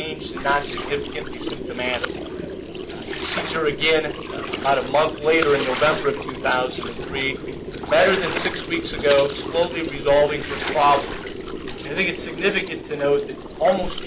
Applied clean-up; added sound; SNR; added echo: none; Gurgling; 7 dB; none.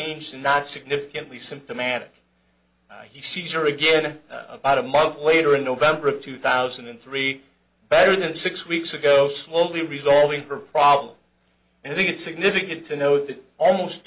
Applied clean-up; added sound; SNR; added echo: none; none; none; none.